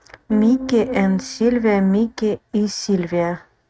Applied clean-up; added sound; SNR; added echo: neural mask model RNNoise.